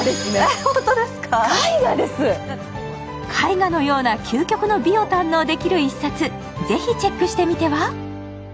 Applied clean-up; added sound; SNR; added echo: none; none; none; none.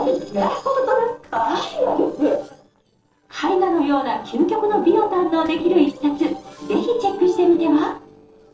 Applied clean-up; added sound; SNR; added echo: neural separator model SepFormer DNS4.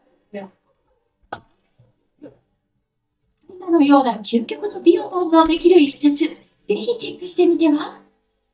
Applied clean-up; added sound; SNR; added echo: neural mask model DeepFilterNet 3.